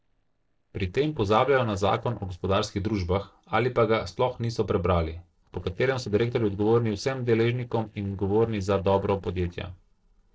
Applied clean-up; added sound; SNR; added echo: neural separator model SepFormer DNS4.